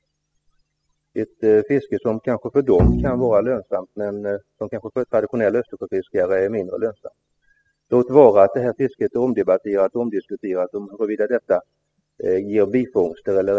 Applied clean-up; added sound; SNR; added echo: classical method spectral subtraction.